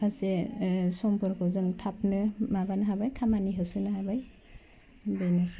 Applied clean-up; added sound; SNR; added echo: none; none; none; none.